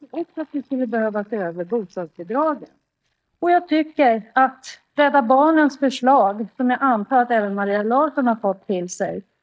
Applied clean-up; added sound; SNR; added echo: neural mask model DeepFilterNet 3.